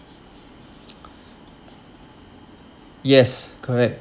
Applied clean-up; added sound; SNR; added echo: none; none; none; none.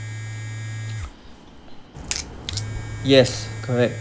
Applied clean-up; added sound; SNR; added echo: none; Crack + Domestic sounds, home sounds; 6 dB; none.